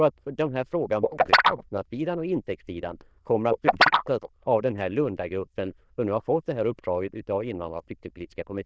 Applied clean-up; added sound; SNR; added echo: neural diffusion model UNIVERSE++.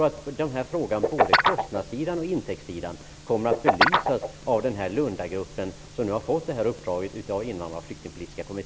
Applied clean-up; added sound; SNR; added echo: none; Guitar; -2 dB; none.